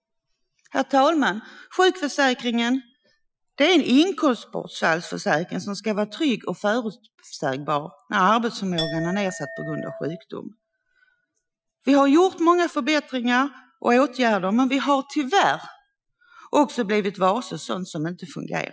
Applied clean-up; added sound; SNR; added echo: classical method Wiener filter.